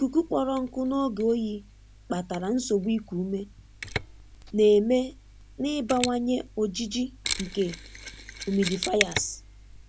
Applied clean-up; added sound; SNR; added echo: none; Mechanisms; 11 dB; none.